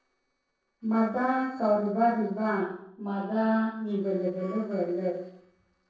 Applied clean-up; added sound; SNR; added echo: neural separator model SepFormer DNS4.